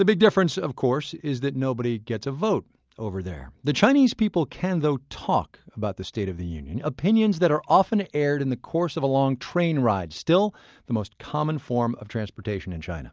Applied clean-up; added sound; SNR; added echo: none; none; none; none.